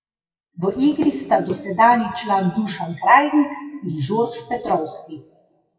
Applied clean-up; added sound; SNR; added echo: classical method WPE with log-MMSE.